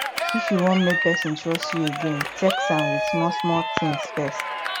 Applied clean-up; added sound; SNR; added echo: none; Cheering; 2 dB; none.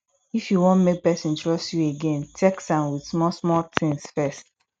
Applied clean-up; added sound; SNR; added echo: none; none; none; none.